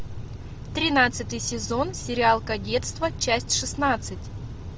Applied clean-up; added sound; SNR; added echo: none; none; none; none.